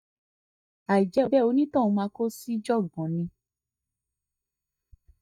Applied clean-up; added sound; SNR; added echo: neural mask model DeepFilterNet 3.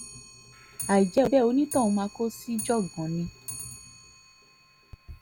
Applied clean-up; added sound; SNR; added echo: none; Clock; 15 dB; none.